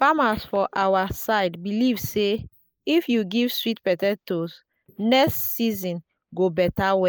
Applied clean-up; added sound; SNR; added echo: neural mask model Resemble Enhance denoiser.